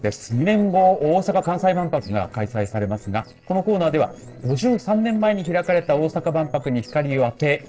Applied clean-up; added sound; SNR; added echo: neural separator model SepFormer DNS4.